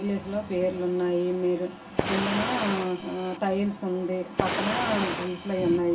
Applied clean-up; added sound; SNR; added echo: none; Fire; 3 dB; reverberation time 0.2 s.